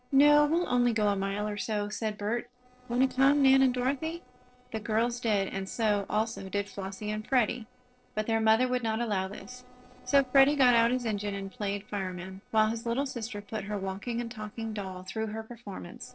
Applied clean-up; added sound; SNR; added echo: neural separator model SepFormer DNS4.